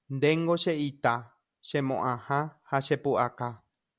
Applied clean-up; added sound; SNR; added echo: none; none; none; none.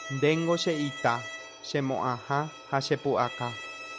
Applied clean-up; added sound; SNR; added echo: none; Bowed string instrument; 13 dB; none.